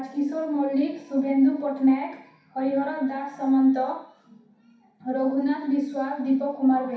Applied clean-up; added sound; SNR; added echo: none; none; none; reverberation time 0.6 s.